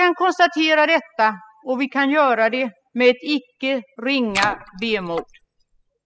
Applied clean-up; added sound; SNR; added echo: classical method spectral subtraction.